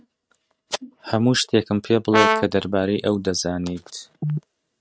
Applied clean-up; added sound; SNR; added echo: neural mask model RNNoise.